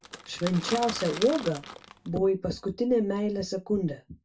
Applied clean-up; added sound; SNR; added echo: none; Crackle / Crushing; 10 dB; reverberation time 0.2 s.